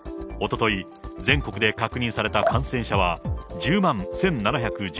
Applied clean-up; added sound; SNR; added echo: none; Drip; 8 dB; none.